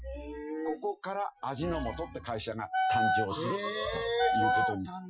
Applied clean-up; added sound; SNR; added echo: classical method Wiener filter.